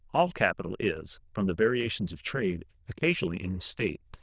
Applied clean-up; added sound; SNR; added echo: neural diffusion model UNIVERSE++.